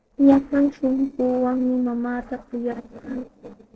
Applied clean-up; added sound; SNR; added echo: neural separator model SepFormer DNS4.